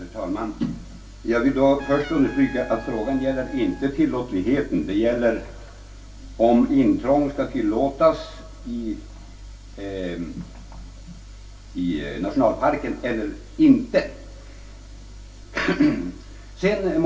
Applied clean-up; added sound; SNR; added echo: none; Trumpet; 19 dB; reverberation time 0.3 s.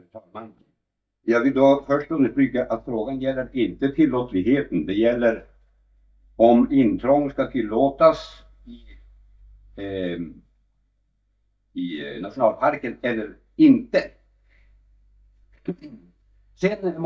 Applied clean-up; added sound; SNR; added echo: neural mask model DeepFilterNet 3.